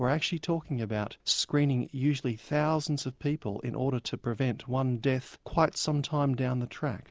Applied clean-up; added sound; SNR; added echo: none; none; none; none.